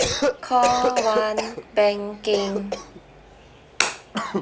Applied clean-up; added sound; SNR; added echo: none; Cough; 3 dB; none.